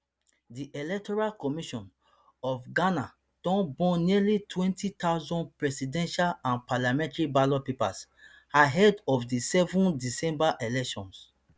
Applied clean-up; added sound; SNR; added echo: none; none; none; none.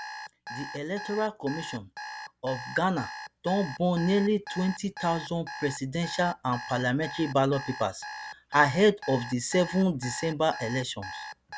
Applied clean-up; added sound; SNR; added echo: none; Alarm; 13 dB; none.